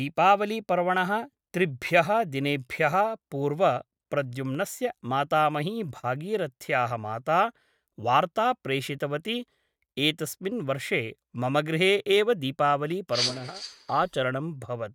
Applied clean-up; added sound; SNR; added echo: neural mask model RNNoise.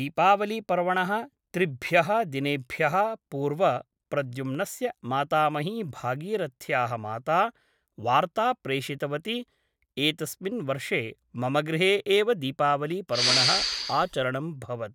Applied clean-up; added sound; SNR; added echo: none; Respiratory sounds; -1 dB; none.